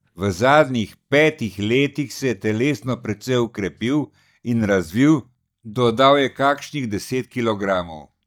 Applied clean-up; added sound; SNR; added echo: neural mask model DeepFilterNet 3.